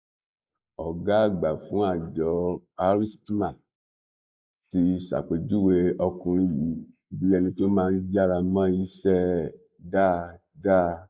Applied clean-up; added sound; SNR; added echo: neural mask model Resemble Enhance denoiser.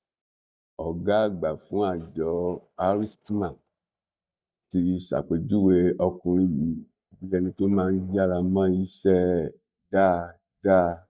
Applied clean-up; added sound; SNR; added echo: neural mask model DeepFilterNet 3.